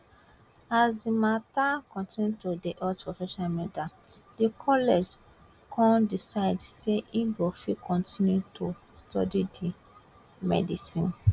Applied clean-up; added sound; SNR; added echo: none; none; none; none.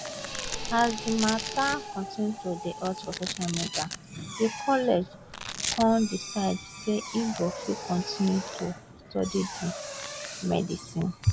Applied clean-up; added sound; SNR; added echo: none; Drill + Domestic sounds, home sounds; 8 dB; none.